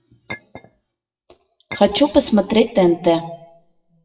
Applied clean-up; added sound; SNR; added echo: classical method WPE with log-MMSE.